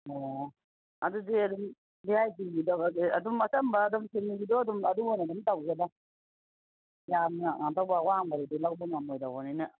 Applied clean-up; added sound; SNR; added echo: none; none; none; none.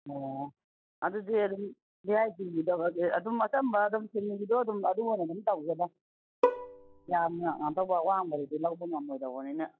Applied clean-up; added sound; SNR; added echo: classical method log-MMSE.